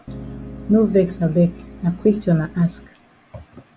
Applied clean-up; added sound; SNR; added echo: none; Piano; 16 dB; none.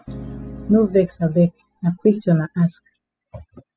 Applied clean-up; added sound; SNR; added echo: classical method spectral subtraction.